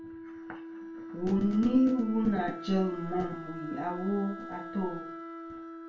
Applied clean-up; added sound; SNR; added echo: none; Wind instrument, woodwind instrument; 11 dB; reverberation time 0.2 s.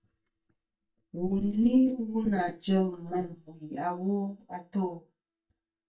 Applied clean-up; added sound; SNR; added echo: neural mask model DeepFilterNet 3.